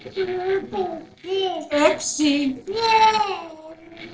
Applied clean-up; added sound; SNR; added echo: neural separator model SepFormer DNS4.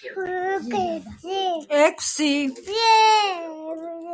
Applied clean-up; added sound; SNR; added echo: none; none; none; none.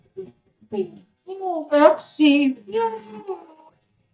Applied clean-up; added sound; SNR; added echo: neural mask model DeepFilterNet 3.